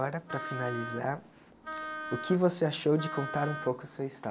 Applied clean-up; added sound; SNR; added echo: none; Wind instrument, woodwind instrument; 9 dB; none.